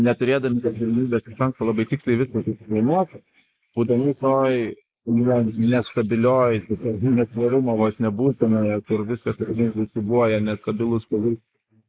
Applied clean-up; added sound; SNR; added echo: neural mask model Resemble Enhance denoiser.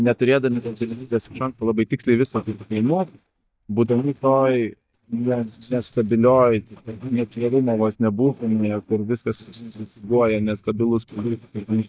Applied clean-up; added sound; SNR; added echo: neural mask model DeepFilterNet 3.